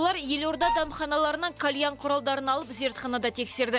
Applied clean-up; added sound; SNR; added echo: none; Wind instrument, woodwind instrument; 2 dB; none.